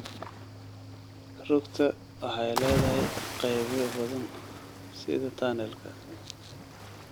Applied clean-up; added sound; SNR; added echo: none; Cricket / Waves, surf; 4 dB; none.